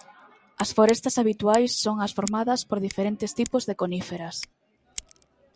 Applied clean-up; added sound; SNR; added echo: none; Scissors; 19 dB; none.